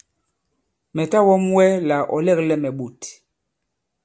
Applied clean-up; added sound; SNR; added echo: none; none; none; none.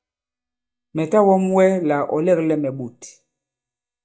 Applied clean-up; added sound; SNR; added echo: neural mask model DeepFilterNet 3.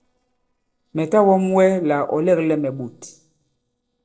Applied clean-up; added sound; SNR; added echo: neural separator model SepFormer DNS4.